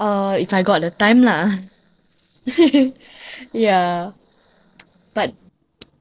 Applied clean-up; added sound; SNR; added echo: neural separator model SepFormer DNS4.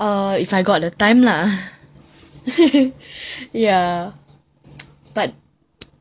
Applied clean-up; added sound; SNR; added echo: none; none; none; none.